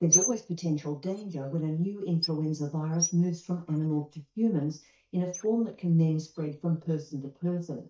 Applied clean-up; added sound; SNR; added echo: neural mask model DeepFilterNet 3.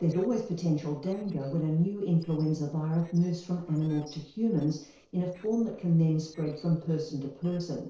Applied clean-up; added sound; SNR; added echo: neural separator model SepFormer DNS4.